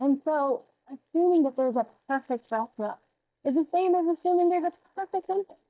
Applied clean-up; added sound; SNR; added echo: neural mask model DeepFilterNet 3.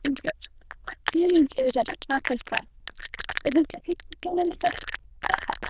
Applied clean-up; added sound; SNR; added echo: neural diffusion model UNIVERSE++.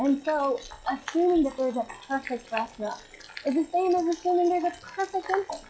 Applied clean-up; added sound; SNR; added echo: classical method log-MMSE.